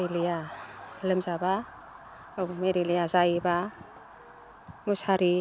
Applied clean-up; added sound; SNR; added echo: none; Motor vehicle (road) / Siren; 18 dB; none.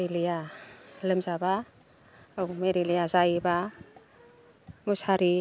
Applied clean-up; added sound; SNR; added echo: none; none; none; none.